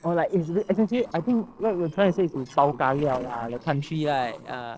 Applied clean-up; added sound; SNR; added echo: neural separator model SepFormer DNS4.